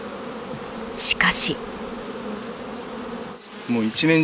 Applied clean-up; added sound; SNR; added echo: none; none; none; none.